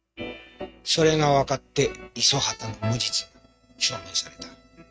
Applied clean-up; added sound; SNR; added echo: neural mask model RNNoise.